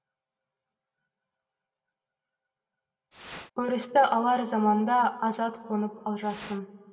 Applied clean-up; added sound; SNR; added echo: none; Fire; 14 dB; reverberation time 2.6 s.